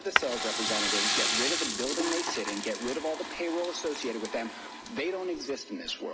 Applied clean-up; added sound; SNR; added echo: none; Shatter + Toilet flush / Water; -1 dB; none.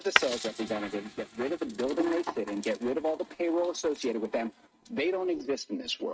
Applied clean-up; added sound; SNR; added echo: neural mask model RNNoise.